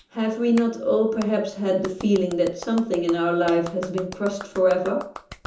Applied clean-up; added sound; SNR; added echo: none; Clapping; 18 dB; reverberation time 0.6 s.